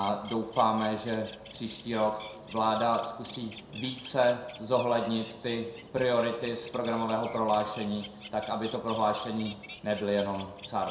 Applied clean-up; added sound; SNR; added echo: none; Bird; 17 dB; reverberation time 0.5 s.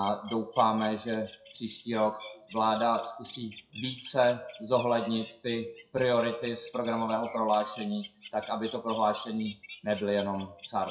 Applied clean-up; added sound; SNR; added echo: classical method WPE with log-MMSE.